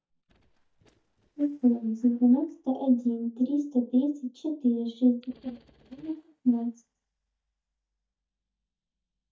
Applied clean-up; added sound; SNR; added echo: neural mask model DeepFilterNet 3.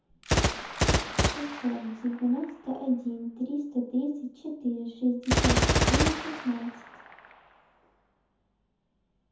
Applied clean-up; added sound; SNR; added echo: none; Gunshot, gunfire; -2 dB; reverberation time 0.5 s.